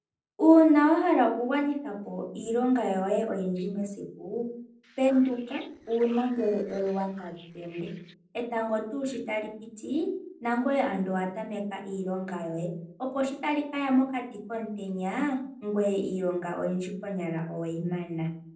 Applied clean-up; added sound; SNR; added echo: neural separator model SepFormer DNS4.